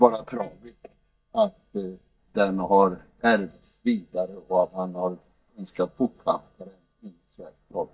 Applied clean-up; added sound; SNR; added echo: neural mask model DeepFilterNet 3.